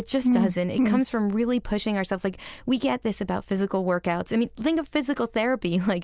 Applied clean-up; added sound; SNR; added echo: none; none; none; none.